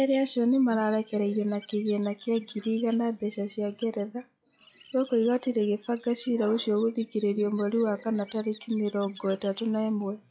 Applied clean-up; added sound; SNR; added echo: classical method log-MMSE.